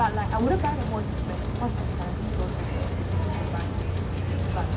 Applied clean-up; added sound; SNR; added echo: none; Rain; -4 dB; reverberation time 0.2 s.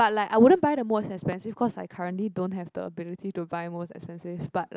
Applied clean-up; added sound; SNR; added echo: none; none; none; none.